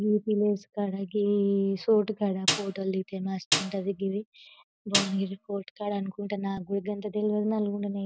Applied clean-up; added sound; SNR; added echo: none; Snare drum; 3 dB; none.